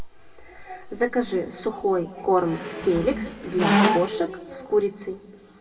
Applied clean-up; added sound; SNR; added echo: none; Squeak; -1 dB; reverberation time 1.2 s.